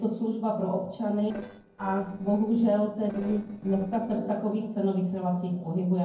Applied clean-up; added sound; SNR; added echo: neural separator model SepFormer DNS4.